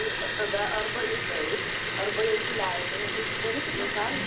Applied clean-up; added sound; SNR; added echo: none; Liquid; -3 dB; reverberation time 0.4 s.